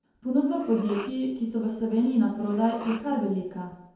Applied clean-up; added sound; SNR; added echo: none; Respiratory sounds; 20 dB; reverberation time 0.9 s.